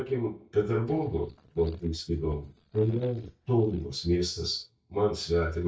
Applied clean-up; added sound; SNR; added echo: neural mask model DeepFilterNet 3.